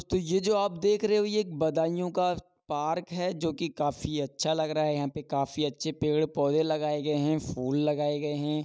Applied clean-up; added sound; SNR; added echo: none; none; none; none.